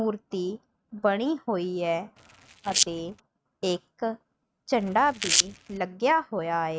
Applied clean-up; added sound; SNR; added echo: neural mask model RNNoise.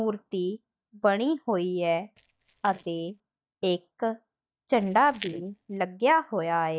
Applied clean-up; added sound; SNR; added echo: neural mask model DeepFilterNet 3.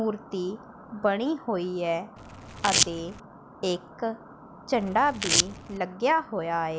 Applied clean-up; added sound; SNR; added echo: none; Domestic sounds, home sounds; -1 dB; none.